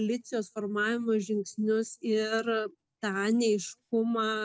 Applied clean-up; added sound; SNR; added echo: none; none; none; none.